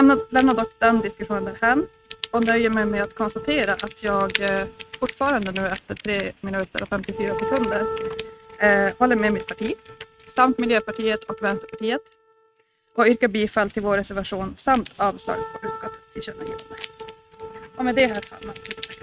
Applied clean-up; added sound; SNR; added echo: neural mask model RNNoise.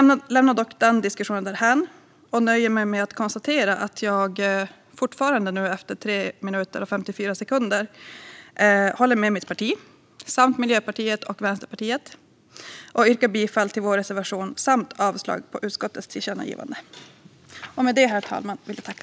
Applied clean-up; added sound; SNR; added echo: none; none; none; none.